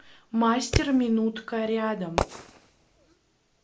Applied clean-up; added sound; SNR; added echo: none; Fireworks; 5 dB; none.